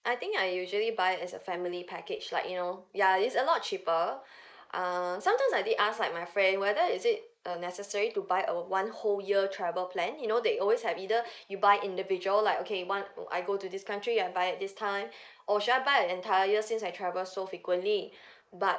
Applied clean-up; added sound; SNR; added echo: neural mask model Resemble Enhance denoiser.